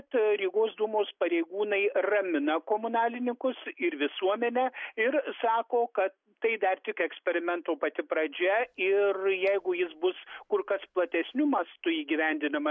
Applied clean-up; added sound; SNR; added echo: none; none; none; none.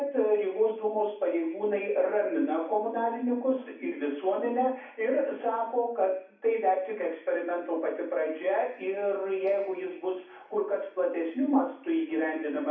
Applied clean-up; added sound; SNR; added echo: none; none; none; reverberation time 0.7 s.